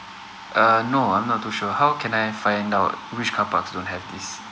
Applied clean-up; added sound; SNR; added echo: none; none; none; none.